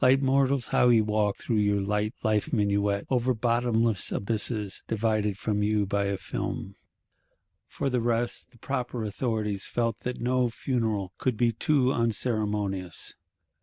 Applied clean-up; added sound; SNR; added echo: none; none; none; none.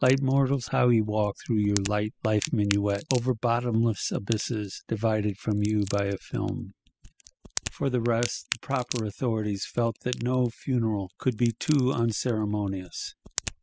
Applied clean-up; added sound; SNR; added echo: classical method spectral subtraction.